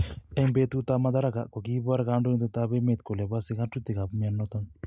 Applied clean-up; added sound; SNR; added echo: none; none; none; none.